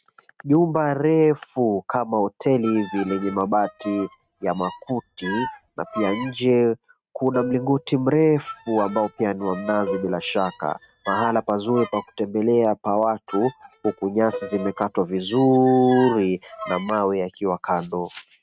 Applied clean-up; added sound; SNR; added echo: neural mask model RNNoise.